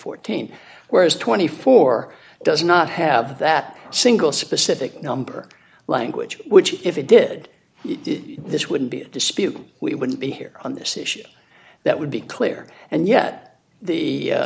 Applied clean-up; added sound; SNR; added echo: none; none; none; none.